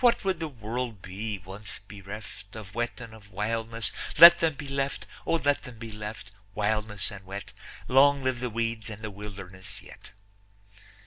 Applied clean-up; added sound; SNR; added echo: none; none; none; none.